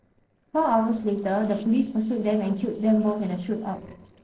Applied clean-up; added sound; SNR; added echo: neural separator model SepFormer DNS4.